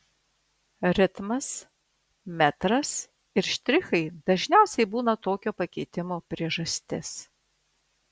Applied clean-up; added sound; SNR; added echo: none; none; none; none.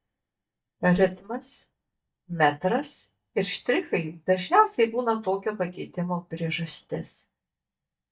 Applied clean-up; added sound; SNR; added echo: neural mask model DeepFilterNet 3.